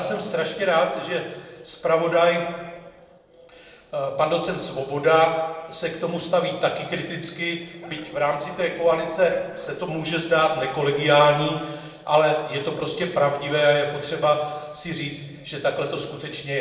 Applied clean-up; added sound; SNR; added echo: neural separator model SepFormer DNS4.